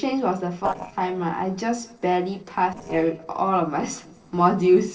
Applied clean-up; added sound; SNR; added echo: neural separator model SepFormer DNS4.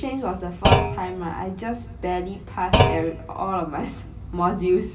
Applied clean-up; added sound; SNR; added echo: none; Thump, thud; -2 dB; reverberation time 2.7 s.